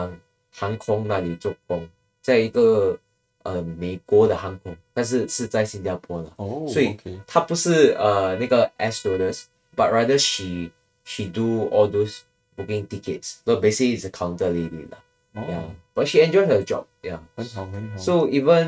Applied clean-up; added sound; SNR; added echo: neural mask model RNNoise.